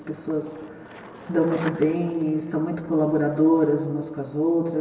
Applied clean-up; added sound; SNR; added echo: none; Skateboard; 19 dB; reverberation time 1.3 s.